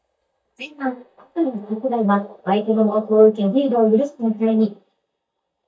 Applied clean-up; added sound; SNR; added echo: neural mask model DeepFilterNet 3.